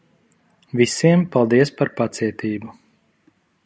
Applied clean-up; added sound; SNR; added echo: none; none; none; none.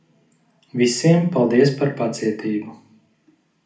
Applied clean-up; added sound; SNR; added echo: none; none; none; reverberation time 0.4 s.